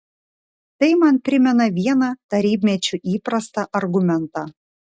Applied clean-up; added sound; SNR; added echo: none; none; none; none.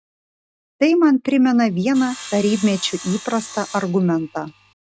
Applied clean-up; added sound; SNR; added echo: none; Sawing; 17 dB; none.